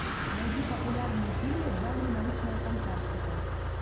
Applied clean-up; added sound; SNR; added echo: none; Motor vehicle (road); -4 dB; reverberation time 0.8 s.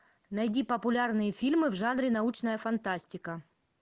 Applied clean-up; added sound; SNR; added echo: none; none; none; none.